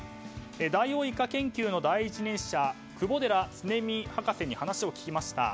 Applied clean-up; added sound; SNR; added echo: none; none; none; none.